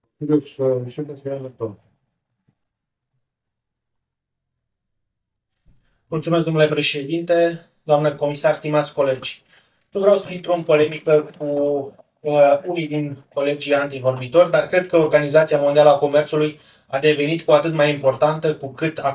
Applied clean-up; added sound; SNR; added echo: neural mask model DeepFilterNet 3.